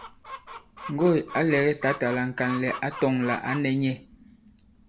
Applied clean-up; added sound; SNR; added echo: none; Chicken, rooster; 14 dB; none.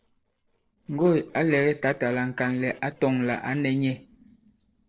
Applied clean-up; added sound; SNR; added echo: neural separator model SepFormer DNS4.